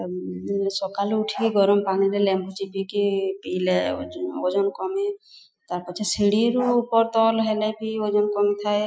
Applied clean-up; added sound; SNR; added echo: classical method Wiener filter.